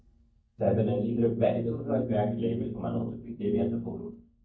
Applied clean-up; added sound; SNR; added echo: neural mask model DeepFilterNet 3.